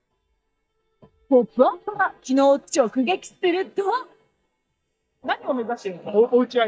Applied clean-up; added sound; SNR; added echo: neural mask model DeepFilterNet 3.